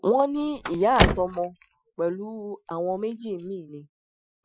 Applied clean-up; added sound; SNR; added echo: classical method Wiener filter.